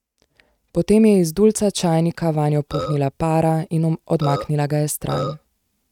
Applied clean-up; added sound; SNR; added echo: neural mask model RNNoise.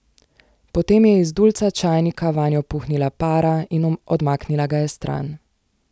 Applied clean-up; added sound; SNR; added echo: none; none; none; none.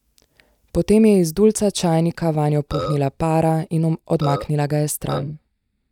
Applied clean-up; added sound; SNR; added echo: neural mask model DeepFilterNet 3.